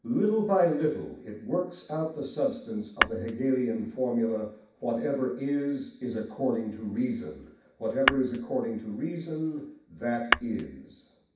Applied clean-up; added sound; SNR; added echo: none; Tap / Glass; -1 dB; reverberation time 0.6 s.